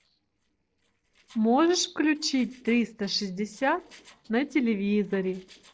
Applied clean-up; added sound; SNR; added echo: neural separator model SepFormer DNS4.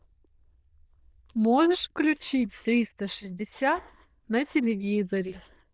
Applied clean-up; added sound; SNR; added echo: neural diffusion model UNIVERSE++.